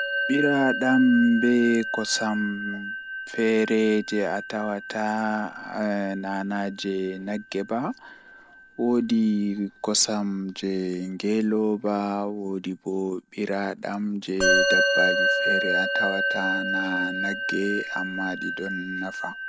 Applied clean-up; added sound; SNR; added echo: none; Musical instrument; 3 dB; none.